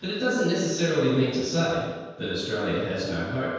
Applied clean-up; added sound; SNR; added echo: none; none; none; reverberation time 1.2 s.